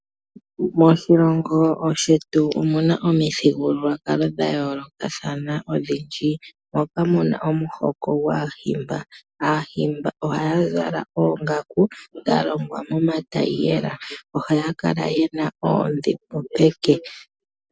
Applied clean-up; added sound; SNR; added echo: none; none; none; none.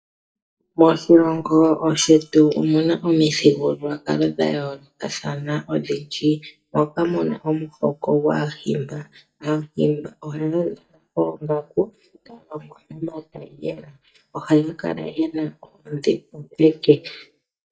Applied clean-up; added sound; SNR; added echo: neural mask model DeepFilterNet 3.